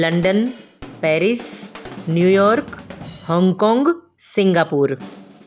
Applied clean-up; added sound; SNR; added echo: none; Drum / Drum kit; 19 dB; none.